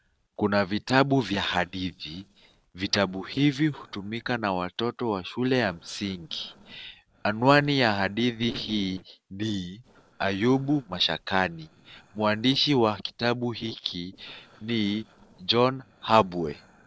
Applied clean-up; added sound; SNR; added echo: neural separator model SepFormer DNS4.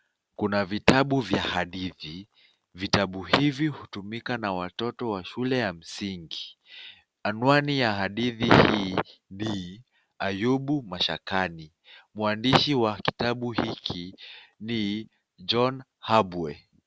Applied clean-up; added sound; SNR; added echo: none; none; none; none.